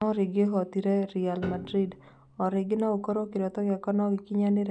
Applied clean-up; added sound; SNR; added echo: none; Piano; 17 dB; none.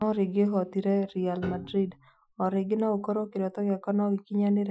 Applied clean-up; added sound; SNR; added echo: classical method Wiener filter.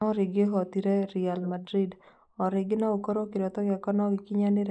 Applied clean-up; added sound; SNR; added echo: neural mask model Resemble Enhance denoiser.